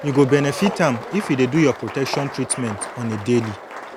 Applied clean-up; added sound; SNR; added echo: none; Applause + Cutlery, silverware; 11 dB; none.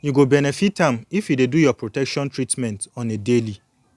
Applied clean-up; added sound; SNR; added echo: none; none; none; none.